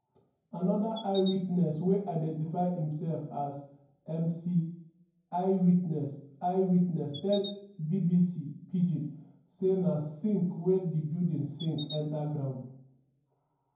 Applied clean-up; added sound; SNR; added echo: none; Chirp, tweet; 15 dB; reverberation time 0.9 s.